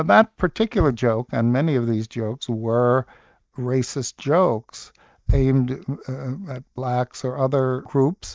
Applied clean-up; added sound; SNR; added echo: neural mask model DeepFilterNet 3.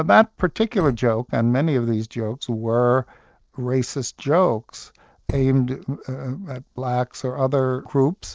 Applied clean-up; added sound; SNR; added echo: neural separator model SepFormer DNS4.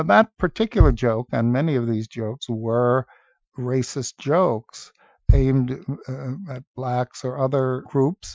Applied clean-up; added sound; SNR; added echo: classical method Wiener filter.